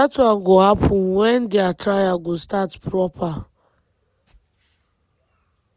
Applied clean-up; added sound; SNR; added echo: none; none; none; none.